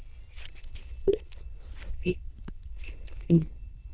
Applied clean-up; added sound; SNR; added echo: neural diffusion model UNIVERSE++.